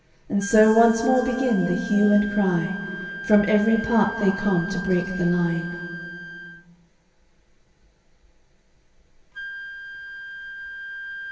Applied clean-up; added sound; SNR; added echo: none; Wind instrument, woodwind instrument; 12 dB; reverberation time 2.5 s.